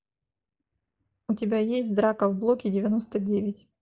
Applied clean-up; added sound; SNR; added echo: neural mask model Resemble Enhance denoiser.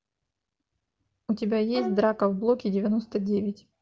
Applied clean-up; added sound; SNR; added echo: none; Bowed string instrument; 10 dB; none.